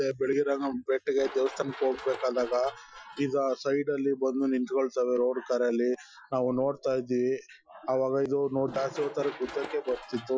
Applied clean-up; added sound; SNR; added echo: classical method Wiener filter.